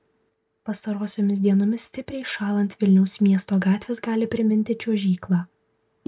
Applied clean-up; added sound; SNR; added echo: none; none; none; none.